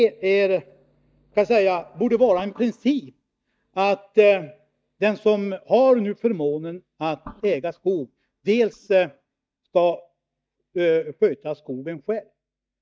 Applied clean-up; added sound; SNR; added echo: neural mask model DeepFilterNet 3.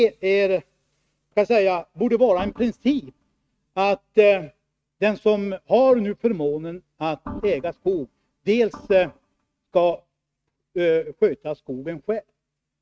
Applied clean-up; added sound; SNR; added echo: neural mask model RNNoise.